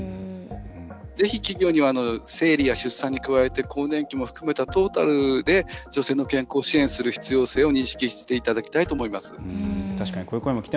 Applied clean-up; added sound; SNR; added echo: none; none; none; none.